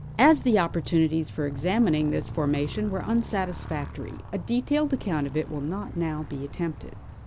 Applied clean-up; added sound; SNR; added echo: none; Motorcycle; 12 dB; none.